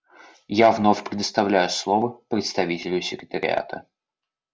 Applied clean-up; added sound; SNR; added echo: none; none; none; none.